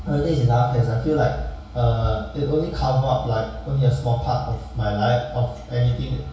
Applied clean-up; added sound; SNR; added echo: none; none; none; reverberation time 0.6 s.